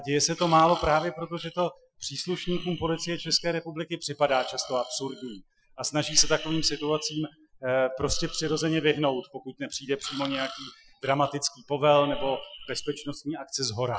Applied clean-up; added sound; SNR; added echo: classical method Wiener filter.